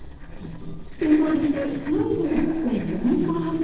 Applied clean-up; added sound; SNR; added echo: neural separator model SepFormer DNS4.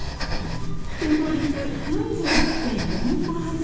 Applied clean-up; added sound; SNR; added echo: none; Breathing; 1 dB; reverberation time 1.2 s.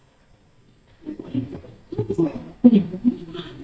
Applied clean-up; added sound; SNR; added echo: neural mask model DeepFilterNet 3.